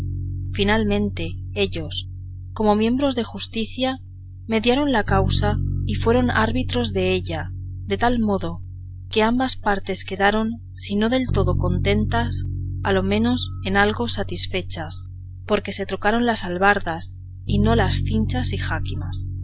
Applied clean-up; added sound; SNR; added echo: none; Bass guitar; 5 dB; none.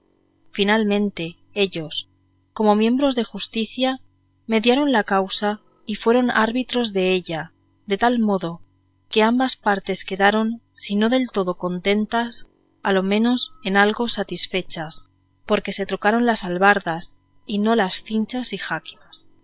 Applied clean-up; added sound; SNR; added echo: neural separator model SepFormer WHAM!.